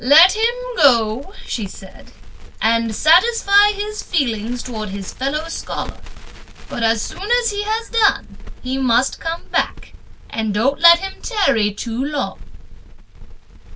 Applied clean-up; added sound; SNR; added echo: none; Crackle; 11 dB; none.